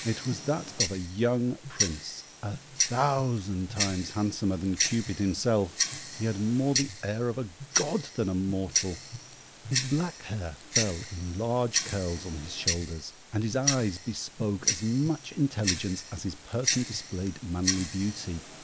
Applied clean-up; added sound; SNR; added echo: none; Tick-tock; 4 dB; none.